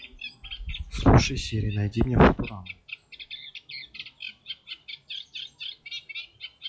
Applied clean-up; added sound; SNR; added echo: classical method log-MMSE.